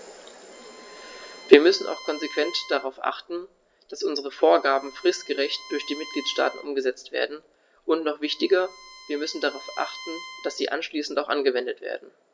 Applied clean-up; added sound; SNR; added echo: none; Bowed string instrument; 19 dB; none.